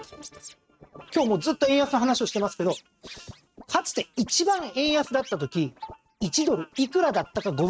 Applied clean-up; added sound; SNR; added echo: neural mask model RNNoise.